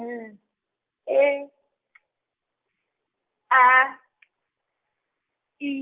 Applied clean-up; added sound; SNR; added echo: none; none; none; none.